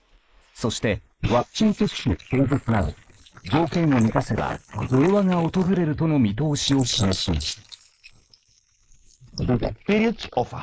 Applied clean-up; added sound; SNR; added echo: neural mask model Resemble Enhance denoiser.